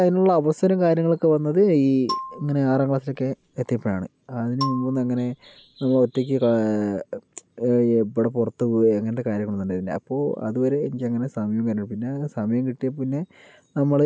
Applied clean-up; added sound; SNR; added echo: none; Marimba, xylophone; 13 dB; none.